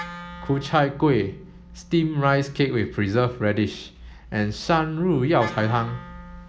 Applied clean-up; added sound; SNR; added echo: none; Wind instrument, woodwind instrument; 18 dB; none.